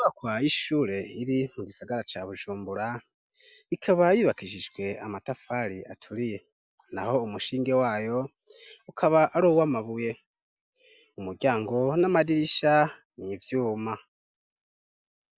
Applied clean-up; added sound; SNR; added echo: none; none; none; none.